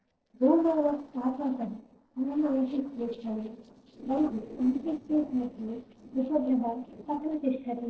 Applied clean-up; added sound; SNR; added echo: neural separator model SepFormer DNS4.